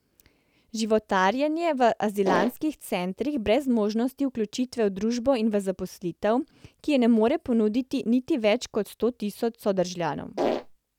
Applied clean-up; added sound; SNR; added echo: none; Fart; 1 dB; none.